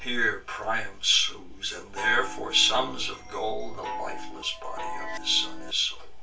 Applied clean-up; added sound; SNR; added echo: none; Chime; 11 dB; reverberation time 0.3 s.